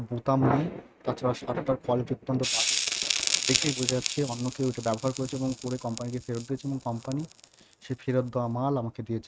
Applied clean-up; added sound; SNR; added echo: neural mask model RNNoise.